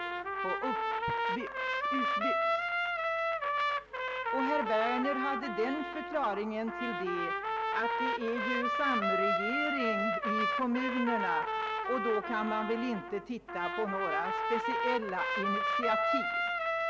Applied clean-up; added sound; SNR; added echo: none; Trumpet; -3 dB; none.